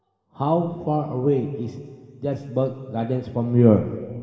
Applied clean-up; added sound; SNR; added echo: none; none; none; reverberation time 2.2 s.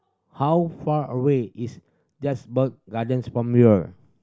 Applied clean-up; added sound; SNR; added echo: none; none; none; none.